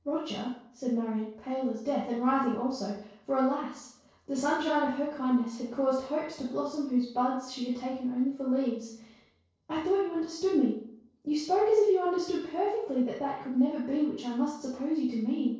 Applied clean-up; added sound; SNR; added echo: neural separator model SepFormer DNS4.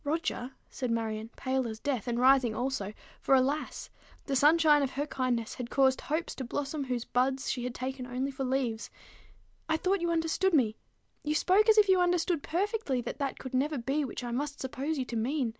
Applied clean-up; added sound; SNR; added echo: none; none; none; none.